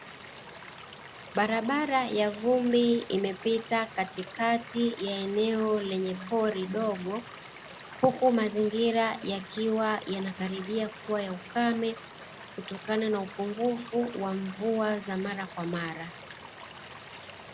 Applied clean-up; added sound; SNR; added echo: none; Stream / Liquid; 16 dB; none.